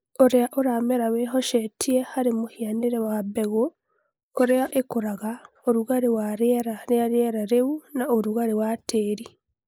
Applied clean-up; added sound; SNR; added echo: neural mask model Resemble Enhance denoiser.